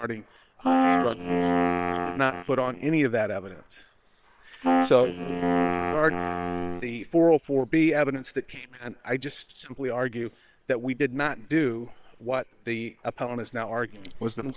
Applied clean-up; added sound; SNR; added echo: neural separator model SepFormer WHAM!.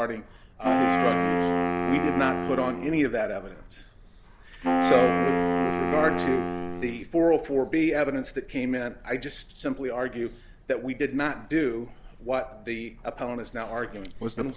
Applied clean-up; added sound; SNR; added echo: none; Wind instrument, woodwind instrument; -1 dB; none.